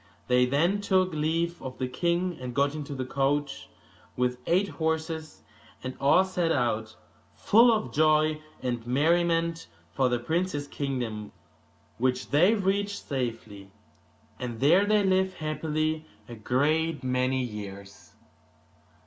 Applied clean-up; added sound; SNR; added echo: none; none; none; none.